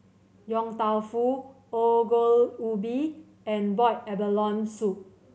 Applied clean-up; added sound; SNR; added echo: none; none; none; none.